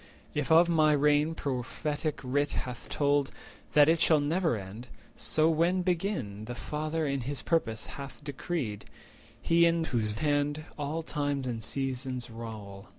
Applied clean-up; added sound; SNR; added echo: none; none; none; none.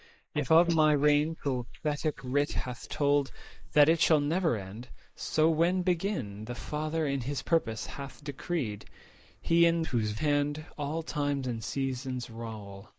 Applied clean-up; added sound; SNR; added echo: neural mask model Resemble Enhance denoiser.